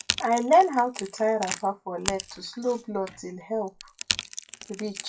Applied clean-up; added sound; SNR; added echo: classical method WPE with log-MMSE.